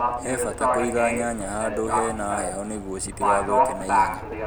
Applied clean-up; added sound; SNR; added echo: none; Livestock, farm animals, working animals; -3 dB; none.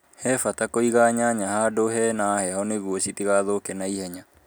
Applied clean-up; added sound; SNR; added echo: none; none; none; none.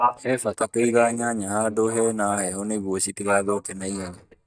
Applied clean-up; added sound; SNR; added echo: neural mask model DeepFilterNet 3.